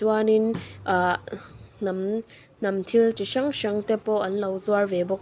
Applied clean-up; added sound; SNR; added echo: none; none; none; none.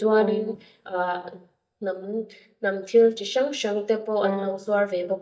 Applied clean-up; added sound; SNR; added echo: neural mask model DeepFilterNet 3.